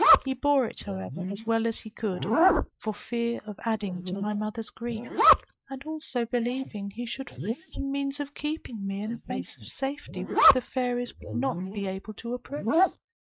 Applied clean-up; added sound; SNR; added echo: neural mask model Resemble Enhance denoiser.